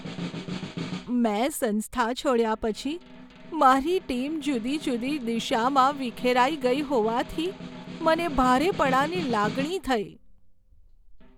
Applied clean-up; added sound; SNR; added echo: none; Snare drum; 13 dB; none.